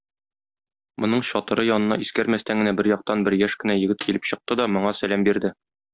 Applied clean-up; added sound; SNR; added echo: none; Snare drum; 14 dB; none.